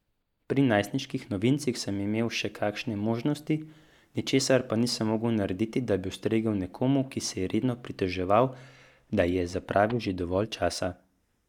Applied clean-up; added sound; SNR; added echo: neural mask model DeepFilterNet 3.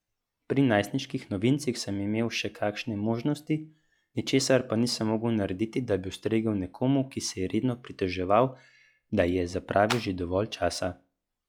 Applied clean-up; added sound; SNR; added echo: classical method log-MMSE.